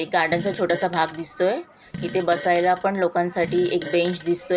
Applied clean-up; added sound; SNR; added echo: none; Fart; 13 dB; none.